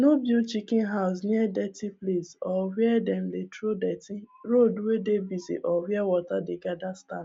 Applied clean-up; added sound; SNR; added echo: none; none; none; none.